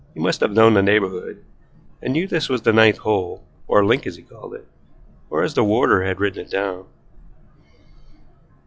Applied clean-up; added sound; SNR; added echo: classical method log-MMSE.